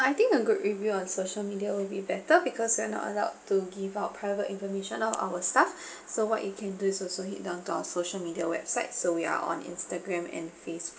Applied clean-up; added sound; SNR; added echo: none; none; none; none.